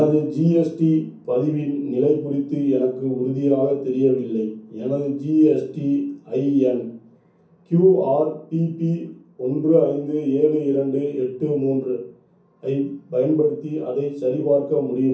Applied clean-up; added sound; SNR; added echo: none; none; none; reverberation time 0.6 s.